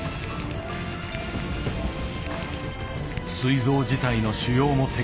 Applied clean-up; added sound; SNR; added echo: none; Crushing; 16 dB; none.